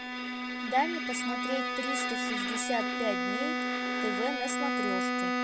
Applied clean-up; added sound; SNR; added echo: none; Bowed string instrument; -4 dB; none.